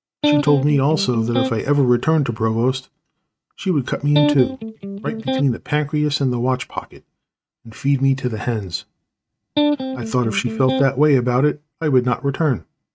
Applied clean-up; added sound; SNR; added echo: neural mask model RNNoise.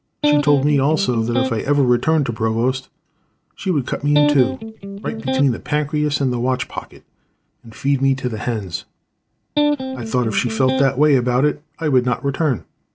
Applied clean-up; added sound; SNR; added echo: none; Electric guitar; 3 dB; none.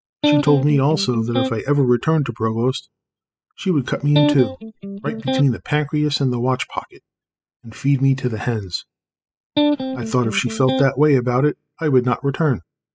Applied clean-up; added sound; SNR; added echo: classical method spectral subtraction.